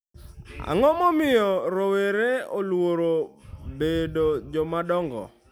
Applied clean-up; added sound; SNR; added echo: none; none; none; none.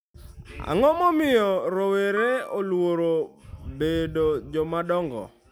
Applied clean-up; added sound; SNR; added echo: none; Piano; 15 dB; none.